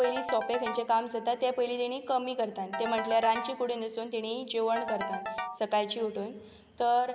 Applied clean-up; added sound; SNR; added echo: none; Ringtone / Keyboard (musical); 9 dB; none.